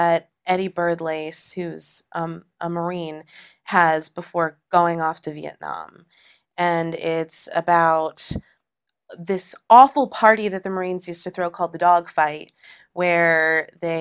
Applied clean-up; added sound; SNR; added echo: none; none; none; none.